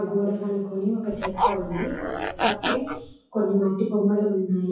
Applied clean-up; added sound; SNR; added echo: classical method WPE with log-MMSE.